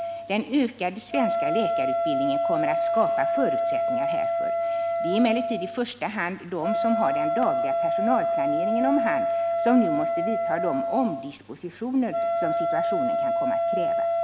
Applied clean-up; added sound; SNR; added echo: none; Wind instrument, woodwind instrument; -3 dB; none.